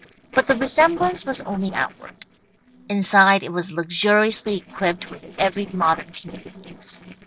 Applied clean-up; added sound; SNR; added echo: neural separator model SepFormer DNS4.